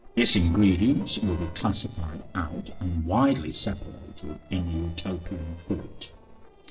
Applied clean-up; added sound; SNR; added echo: neural separator model SepFormer DNS4.